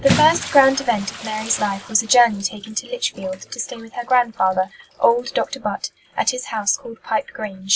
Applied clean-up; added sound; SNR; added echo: none; Bathtub (filling or washing) / Splash, splatter; 12 dB; none.